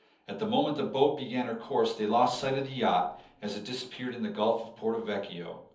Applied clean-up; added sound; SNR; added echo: none; none; none; reverberation time 0.7 s.